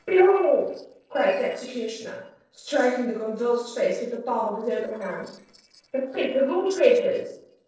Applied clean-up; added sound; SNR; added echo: neural separator model SepFormer DNS4.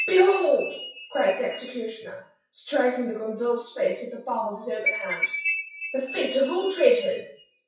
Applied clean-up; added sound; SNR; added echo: classical method WPE with log-MMSE.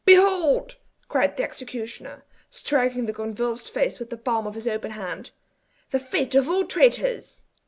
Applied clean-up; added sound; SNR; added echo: none; none; none; none.